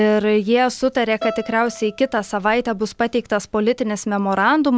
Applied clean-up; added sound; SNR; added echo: none; Bowed string instrument; 17 dB; none.